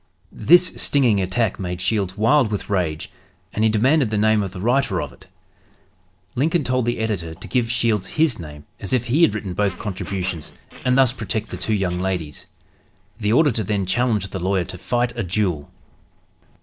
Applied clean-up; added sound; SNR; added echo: neural separator model SepFormer DNS4.